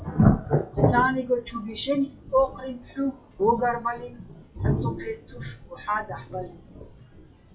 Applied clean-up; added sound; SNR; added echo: classical method WPE with log-MMSE.